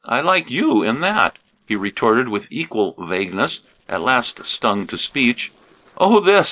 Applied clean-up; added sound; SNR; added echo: neural separator model SepFormer DNS4.